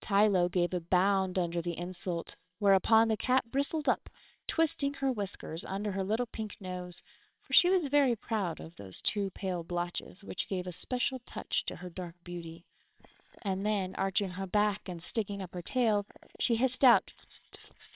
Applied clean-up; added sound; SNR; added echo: neural separator model SepFormer WHAMR!.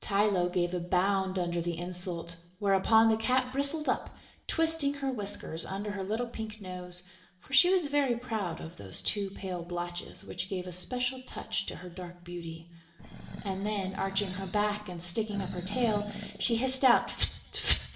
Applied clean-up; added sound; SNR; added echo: none; Animal; 11 dB; reverberation time 0.6 s.